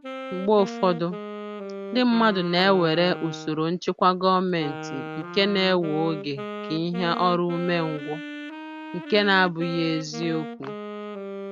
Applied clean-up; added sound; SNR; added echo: none; Wind instrument, woodwind instrument; 11 dB; none.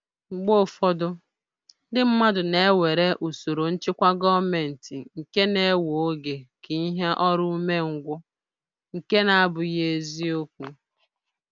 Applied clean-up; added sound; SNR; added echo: none; none; none; none.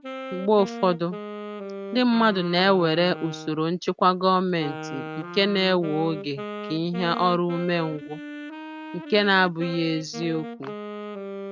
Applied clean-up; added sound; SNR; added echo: neural mask model RNNoise.